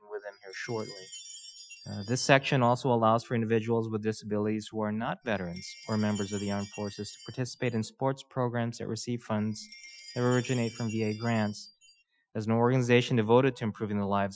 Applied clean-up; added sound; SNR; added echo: classical method Wiener filter.